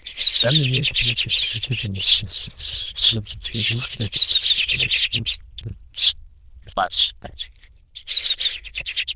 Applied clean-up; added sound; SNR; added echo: neural diffusion model UNIVERSE++.